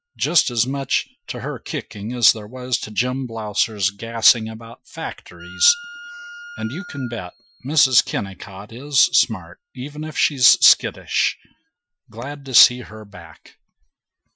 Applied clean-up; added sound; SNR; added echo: classical method Wiener filter.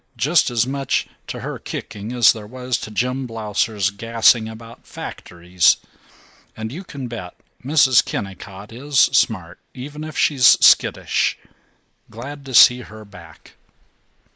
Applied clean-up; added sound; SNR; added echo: neural mask model Resemble Enhance denoiser.